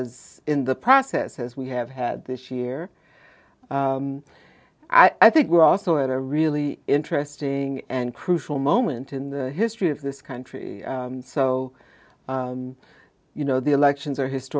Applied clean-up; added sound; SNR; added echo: none; none; none; none.